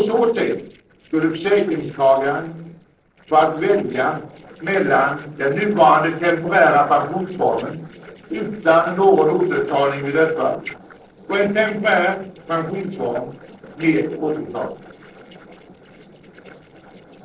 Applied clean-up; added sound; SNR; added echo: neural separator model SepFormer DNS4.